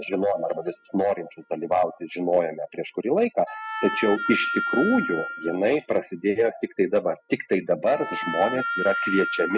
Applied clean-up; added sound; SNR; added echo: classical method spectral subtraction.